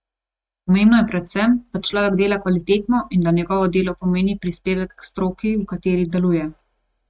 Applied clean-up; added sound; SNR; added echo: neural mask model RNNoise.